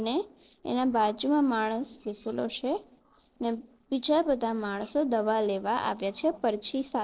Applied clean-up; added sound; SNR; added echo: neural separator model SepFormer DNS4.